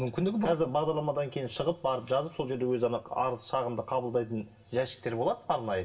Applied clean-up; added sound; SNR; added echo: none; none; none; reverberation time 0.2 s.